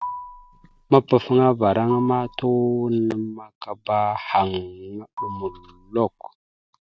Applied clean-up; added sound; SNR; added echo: none; Marimba, xylophone; 15 dB; none.